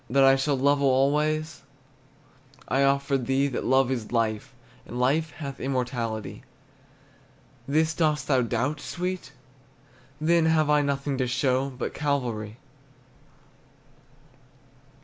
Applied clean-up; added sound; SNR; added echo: none; none; none; none.